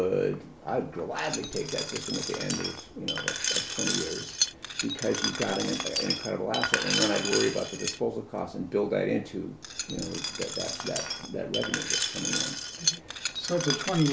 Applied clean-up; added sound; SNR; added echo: none; Glass; 2 dB; none.